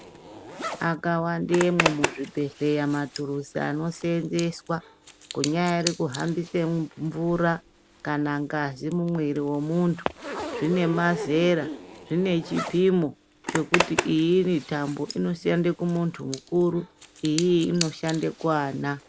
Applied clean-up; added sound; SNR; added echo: none; Zipper (clothing); 9 dB; none.